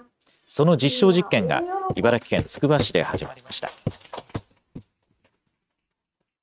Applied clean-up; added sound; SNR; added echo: neural mask model RNNoise.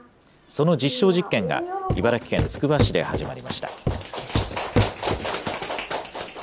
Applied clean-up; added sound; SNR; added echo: none; Walk, footsteps; 2 dB; none.